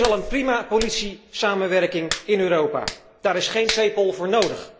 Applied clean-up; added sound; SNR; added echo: none; Hands; 12 dB; none.